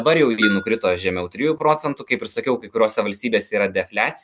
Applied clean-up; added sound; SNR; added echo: none; Bell; 10 dB; none.